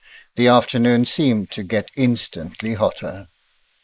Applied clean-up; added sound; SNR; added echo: neural mask model Resemble Enhance denoiser.